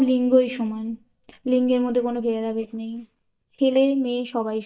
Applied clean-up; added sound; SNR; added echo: neural mask model DeepFilterNet 3.